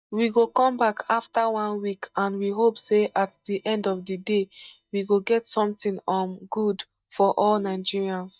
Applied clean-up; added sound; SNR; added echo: neural mask model DeepFilterNet 3.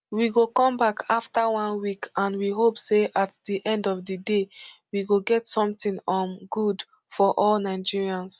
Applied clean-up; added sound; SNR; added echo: none; none; none; none.